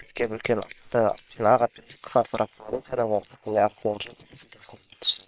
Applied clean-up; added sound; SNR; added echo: neural separator model SepFormer WHAM!.